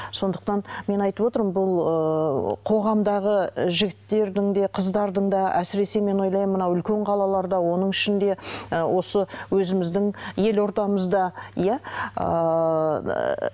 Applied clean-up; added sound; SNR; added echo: none; none; none; none.